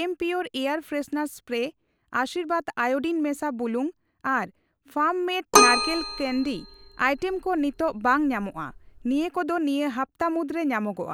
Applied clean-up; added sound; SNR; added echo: none; Keyboard (musical); 0 dB; none.